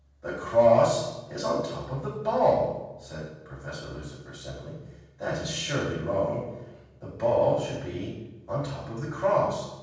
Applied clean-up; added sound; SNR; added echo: none; none; none; reverberation time 1.2 s.